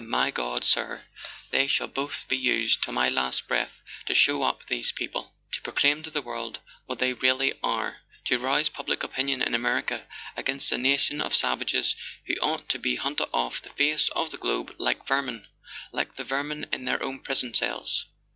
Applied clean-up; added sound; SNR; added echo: none; none; none; none.